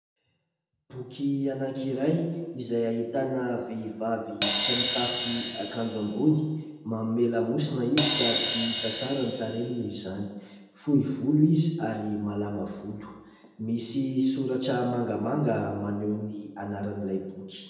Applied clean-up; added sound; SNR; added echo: none; Crash cymbal; 0 dB; reverberation time 0.9 s.